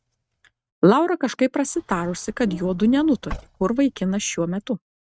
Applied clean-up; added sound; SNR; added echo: neural mask model RNNoise.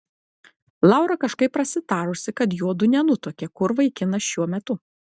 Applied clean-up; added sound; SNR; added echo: none; none; none; none.